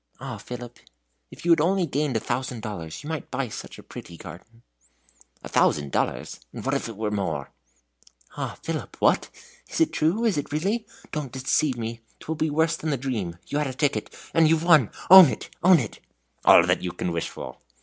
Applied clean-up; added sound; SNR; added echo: none; none; none; none.